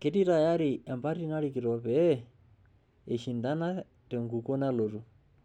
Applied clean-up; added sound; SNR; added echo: none; none; none; none.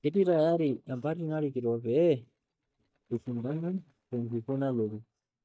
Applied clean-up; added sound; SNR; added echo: neural mask model DeepFilterNet 3.